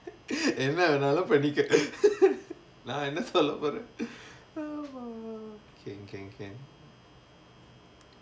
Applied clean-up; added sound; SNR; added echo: none; none; none; none.